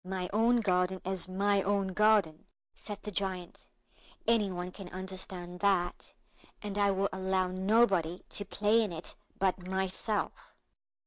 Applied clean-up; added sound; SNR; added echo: neural mask model DeepFilterNet 3.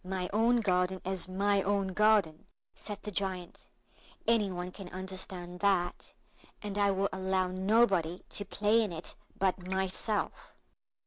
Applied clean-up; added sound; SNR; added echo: none; Raindrop; 17 dB; none.